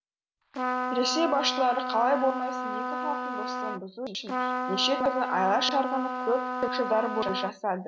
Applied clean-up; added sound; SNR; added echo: none; Trumpet; 3 dB; none.